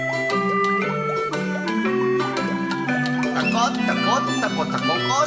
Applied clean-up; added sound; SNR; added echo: none; none; none; reverberation time 2.2 s.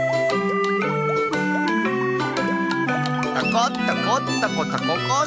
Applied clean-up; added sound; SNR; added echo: none; none; none; none.